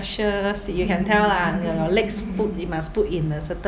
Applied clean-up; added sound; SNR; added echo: none; none; none; none.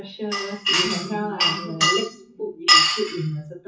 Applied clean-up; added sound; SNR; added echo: classical method WPE with log-MMSE.